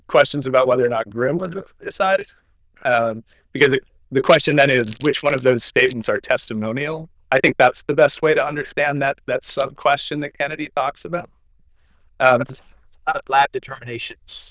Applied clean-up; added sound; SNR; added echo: neural diffusion model UNIVERSE++.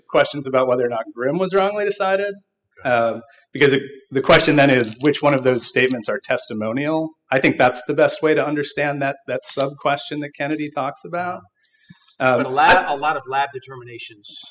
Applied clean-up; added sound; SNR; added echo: classical method spectral subtraction.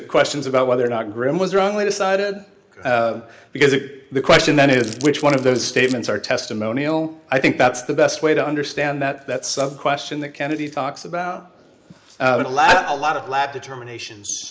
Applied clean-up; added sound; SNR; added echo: neural mask model Resemble Enhance denoiser.